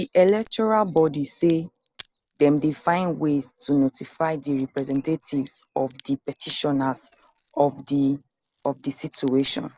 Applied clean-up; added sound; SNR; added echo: none; Crack; 19 dB; none.